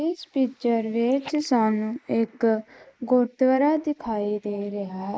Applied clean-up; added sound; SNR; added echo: neural mask model Resemble Enhance denoiser.